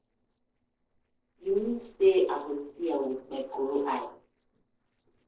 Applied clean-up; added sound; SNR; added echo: neural separator model SepFormer DNS4.